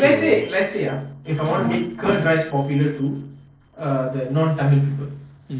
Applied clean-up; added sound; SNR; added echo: neural separator model SepFormer DNS4.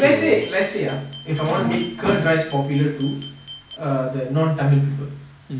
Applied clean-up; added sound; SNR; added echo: none; Glass; 20 dB; none.